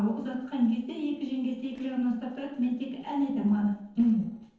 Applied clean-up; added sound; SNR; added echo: neural separator model SepFormer DNS4.